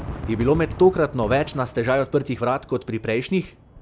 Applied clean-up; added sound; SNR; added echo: none; Fireworks; 13 dB; none.